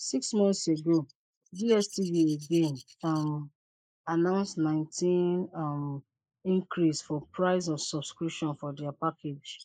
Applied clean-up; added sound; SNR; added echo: neural mask model Resemble Enhance denoiser.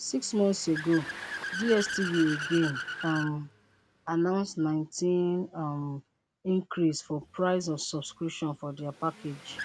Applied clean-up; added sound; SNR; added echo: none; Accelerating, revving, vroom / Car; 11 dB; none.